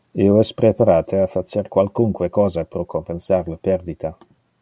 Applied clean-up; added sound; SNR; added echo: none; none; none; none.